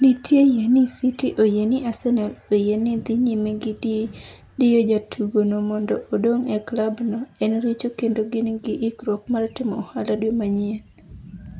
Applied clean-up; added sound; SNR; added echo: none; none; none; none.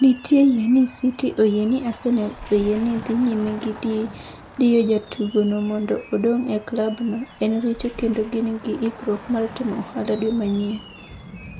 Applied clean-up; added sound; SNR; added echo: none; Squeak + Motor vehicle (road); 20 dB; none.